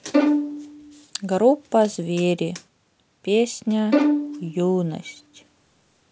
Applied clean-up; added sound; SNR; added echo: none; Bowed string instrument; 1 dB; none.